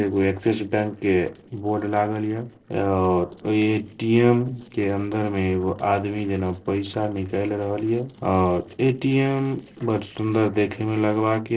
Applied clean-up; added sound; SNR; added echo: neural separator model SepFormer DNS4.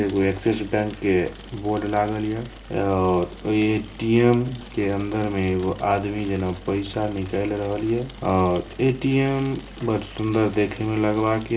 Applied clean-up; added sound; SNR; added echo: none; Mechanisms / Bicycle; 17 dB; reverberation time 0.4 s.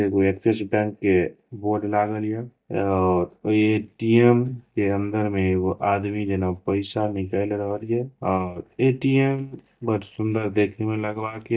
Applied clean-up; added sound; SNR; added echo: neural mask model DeepFilterNet 3.